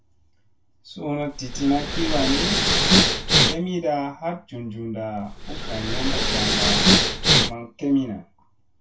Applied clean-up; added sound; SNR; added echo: none; Respiratory sounds; -5 dB; reverberation time 0.2 s.